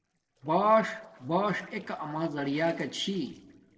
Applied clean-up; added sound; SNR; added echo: neural separator model SepFormer DNS4.